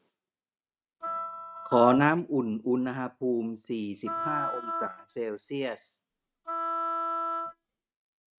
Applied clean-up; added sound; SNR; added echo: neural mask model RNNoise.